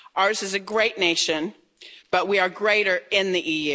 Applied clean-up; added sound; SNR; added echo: none; none; none; none.